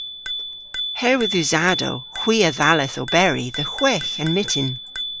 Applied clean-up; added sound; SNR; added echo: none; Bicycle bell; 7 dB; none.